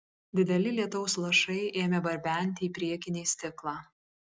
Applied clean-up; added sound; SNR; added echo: none; none; none; none.